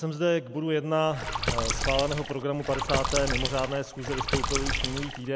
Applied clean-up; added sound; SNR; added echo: none; Water / Splash, splatter; 1 dB; none.